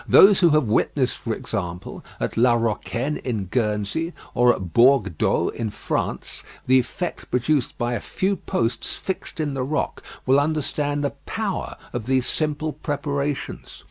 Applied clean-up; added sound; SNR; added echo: none; none; none; none.